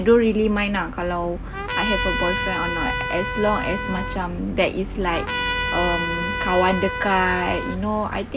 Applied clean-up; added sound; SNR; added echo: none; Trumpet; 5 dB; none.